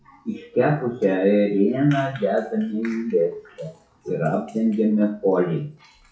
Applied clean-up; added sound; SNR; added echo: classical method WPE with log-MMSE.